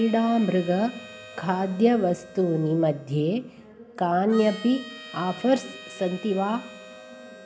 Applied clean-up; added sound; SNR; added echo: none; Harmonica; 18 dB; none.